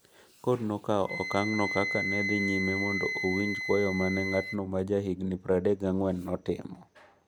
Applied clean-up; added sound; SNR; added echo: none; Wind instrument, woodwind instrument; 6 dB; none.